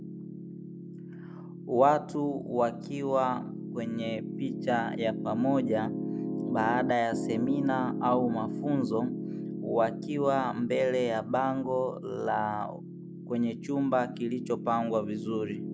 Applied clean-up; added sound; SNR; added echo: none; Piano; 6 dB; none.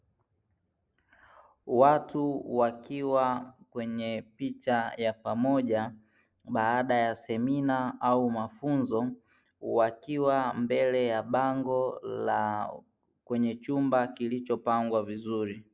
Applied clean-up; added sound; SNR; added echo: none; none; none; none.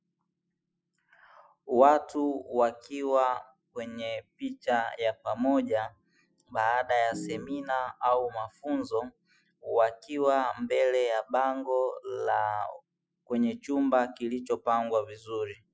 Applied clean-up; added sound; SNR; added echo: classical method Wiener filter.